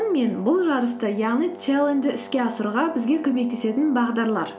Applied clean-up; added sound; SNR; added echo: none; Brass instrument; 18 dB; none.